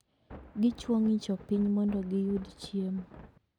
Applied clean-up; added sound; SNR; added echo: none; Thunder; 19 dB; none.